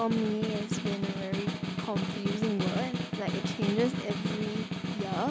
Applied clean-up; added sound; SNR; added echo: none; Snare drum; 0 dB; none.